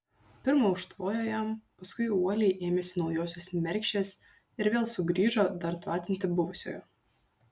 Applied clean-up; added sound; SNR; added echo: none; none; none; none.